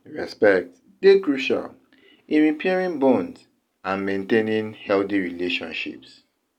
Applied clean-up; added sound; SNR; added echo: none; none; none; none.